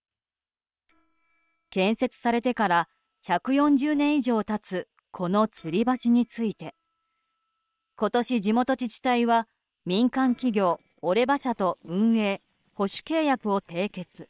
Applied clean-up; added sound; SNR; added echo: neural separator model SepFormer WHAM!.